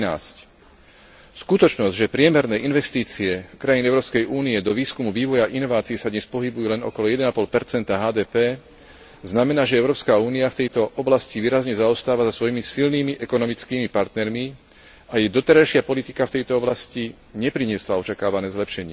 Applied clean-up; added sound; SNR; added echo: none; none; none; none.